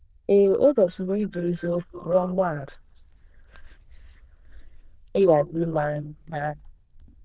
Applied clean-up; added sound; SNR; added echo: neural diffusion model UNIVERSE++.